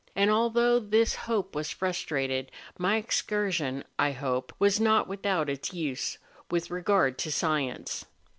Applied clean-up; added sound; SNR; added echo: none; none; none; none.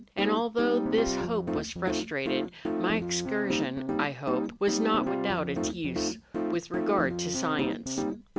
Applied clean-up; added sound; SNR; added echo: none; Piano; 0 dB; none.